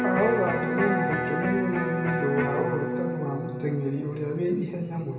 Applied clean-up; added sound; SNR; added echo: none; Electric guitar; 2 dB; reverberation time 1.8 s.